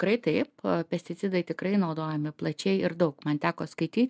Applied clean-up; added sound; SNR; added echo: none; none; none; none.